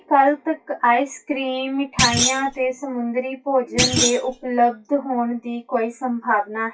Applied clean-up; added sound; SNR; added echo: classical method WPE with log-MMSE.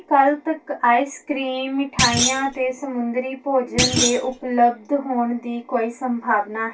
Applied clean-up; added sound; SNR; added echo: none; Thump, thud; 2 dB; reverberation time 0.1 s.